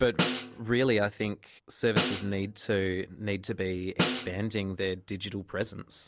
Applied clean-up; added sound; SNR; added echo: none; Snare drum; 3 dB; none.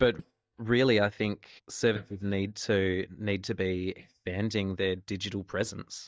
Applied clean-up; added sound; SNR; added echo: neural mask model DeepFilterNet 3.